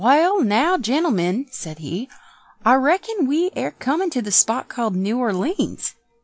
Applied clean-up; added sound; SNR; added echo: none; none; none; none.